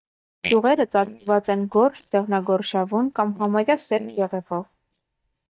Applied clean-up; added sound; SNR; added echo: neural mask model DeepFilterNet 3.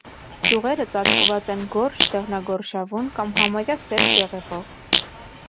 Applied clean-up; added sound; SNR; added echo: none; Fart; -2 dB; none.